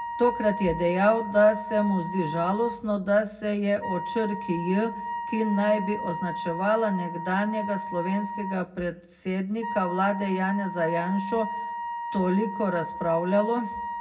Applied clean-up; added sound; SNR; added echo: none; Wind instrument, woodwind instrument; 8 dB; reverberation time 0.3 s.